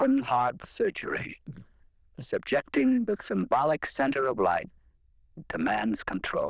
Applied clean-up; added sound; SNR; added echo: neural diffusion model UNIVERSE++.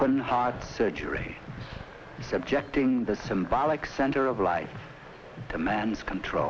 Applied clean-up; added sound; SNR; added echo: none; none; none; none.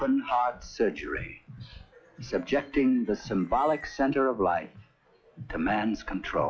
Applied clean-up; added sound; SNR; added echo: classical method log-MMSE.